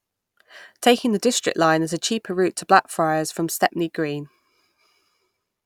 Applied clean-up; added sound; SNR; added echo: none; none; none; none.